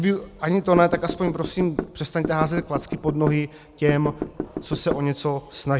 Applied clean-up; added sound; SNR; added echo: none; Knock / Wood; 7 dB; none.